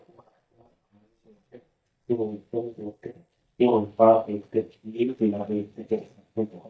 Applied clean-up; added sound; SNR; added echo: neural mask model DeepFilterNet 3.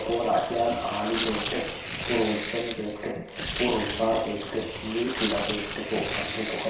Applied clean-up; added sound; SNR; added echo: none; Tearing; 3 dB; reverberation time 0.7 s.